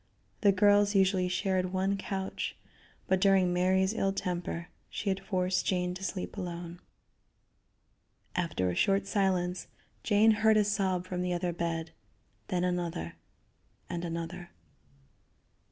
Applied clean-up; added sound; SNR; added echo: none; none; none; none.